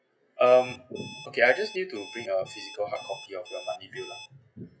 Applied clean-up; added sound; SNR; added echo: classical method WPE with log-MMSE.